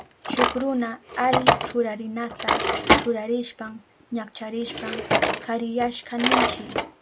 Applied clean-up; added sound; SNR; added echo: none; Drawer open or close; -2 dB; none.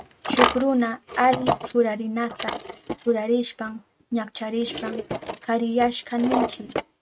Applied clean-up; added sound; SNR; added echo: neural mask model RNNoise.